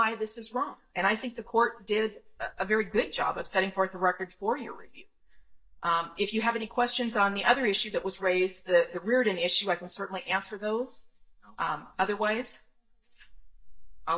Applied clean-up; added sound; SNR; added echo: neural mask model DeepFilterNet 3.